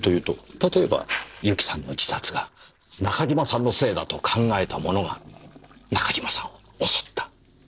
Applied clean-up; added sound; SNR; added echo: neural separator model SepFormer DNS4.